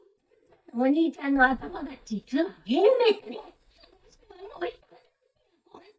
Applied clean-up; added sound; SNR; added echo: neural mask model DeepFilterNet 3.